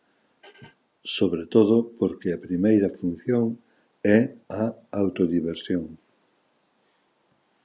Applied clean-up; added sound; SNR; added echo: none; none; none; none.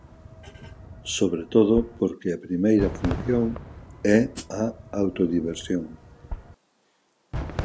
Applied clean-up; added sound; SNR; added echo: none; Hi-hat + Fireworks; 11 dB; none.